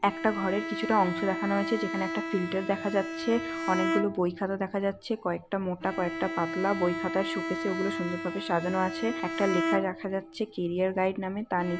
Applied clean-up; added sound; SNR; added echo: none; Bowed string instrument; 5 dB; none.